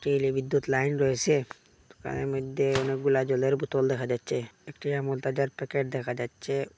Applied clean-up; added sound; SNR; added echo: none; Gunshot, gunfire; 18 dB; none.